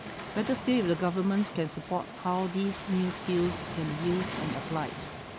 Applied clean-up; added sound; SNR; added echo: none; Waves, surf; 8 dB; none.